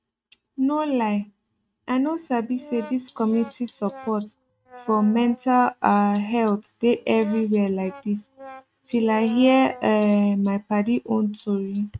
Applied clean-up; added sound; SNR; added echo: neural mask model RNNoise.